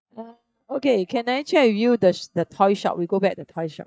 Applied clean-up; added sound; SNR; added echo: neural mask model DeepFilterNet 3.